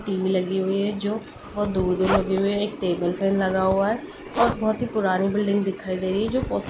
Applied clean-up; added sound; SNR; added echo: none; Zipper (clothing); 10 dB; none.